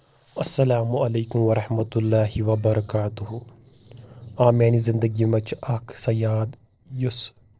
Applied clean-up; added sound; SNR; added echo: neural separator model SepFormer DNS4.